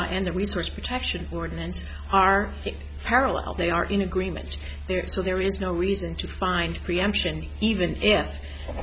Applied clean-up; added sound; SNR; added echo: none; none; none; none.